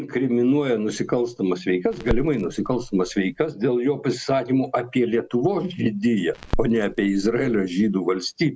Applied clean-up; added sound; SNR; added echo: none; Crackle; 10 dB; none.